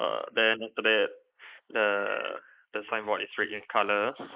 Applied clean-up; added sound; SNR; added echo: neural mask model Resemble Enhance denoiser.